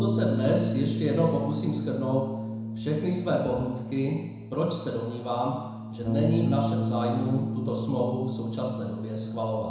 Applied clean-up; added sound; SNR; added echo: none; Bass guitar; 2 dB; reverberation time 1.0 s.